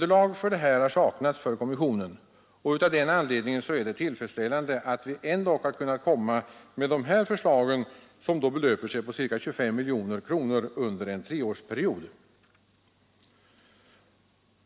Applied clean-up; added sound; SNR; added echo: none; none; none; none.